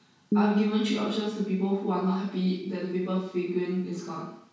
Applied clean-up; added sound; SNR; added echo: none; Piano; 3 dB; reverberation time 0.6 s.